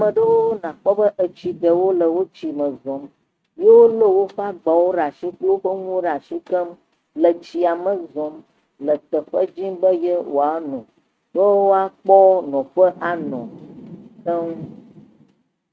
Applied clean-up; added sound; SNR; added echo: neural mask model RNNoise.